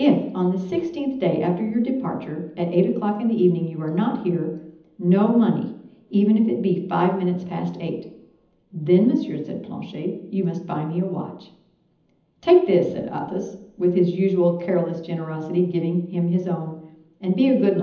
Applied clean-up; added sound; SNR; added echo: none; none; none; reverberation time 0.8 s.